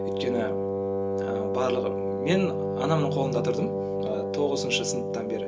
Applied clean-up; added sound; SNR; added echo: none; Wind instrument, woodwind instrument; -1 dB; reverberation time 0.2 s.